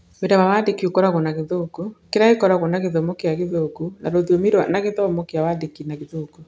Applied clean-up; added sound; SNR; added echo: none; none; none; none.